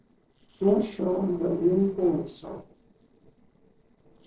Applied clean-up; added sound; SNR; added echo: neural separator model SepFormer DNS4.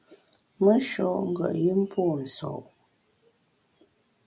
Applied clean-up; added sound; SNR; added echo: none; none; none; none.